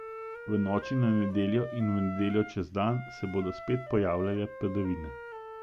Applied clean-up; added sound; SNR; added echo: none; Wind instrument, woodwind instrument; 12 dB; none.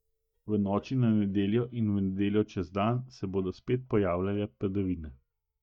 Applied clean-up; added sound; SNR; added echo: neural mask model DeepFilterNet 3.